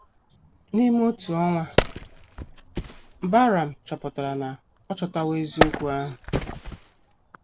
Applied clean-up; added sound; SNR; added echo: none; Wood; 4 dB; none.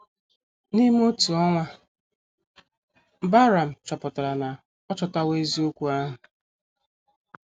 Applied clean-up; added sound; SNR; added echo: none; none; none; none.